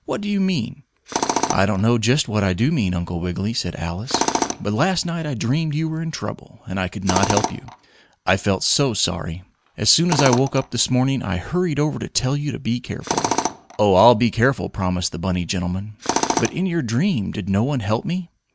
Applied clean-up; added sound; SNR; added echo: none; Tools; 8 dB; none.